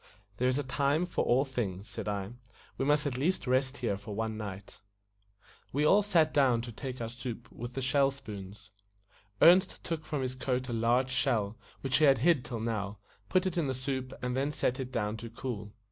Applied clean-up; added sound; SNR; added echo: none; none; none; none.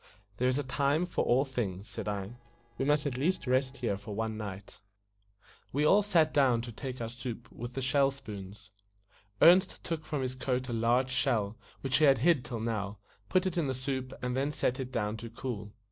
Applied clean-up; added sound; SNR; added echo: neural separator model SepFormer DNS4.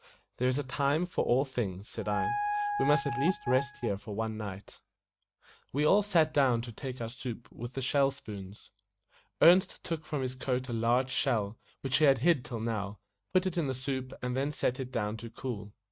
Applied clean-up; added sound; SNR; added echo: neural mask model RNNoise.